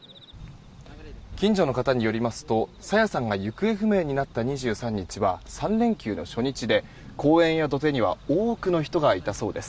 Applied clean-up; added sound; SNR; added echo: none; none; none; none.